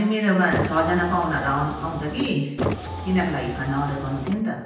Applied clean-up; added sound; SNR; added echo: none; Car; 6 dB; reverberation time 0.9 s.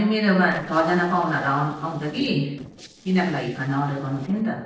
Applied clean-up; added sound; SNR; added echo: neural separator model SepFormer DNS4.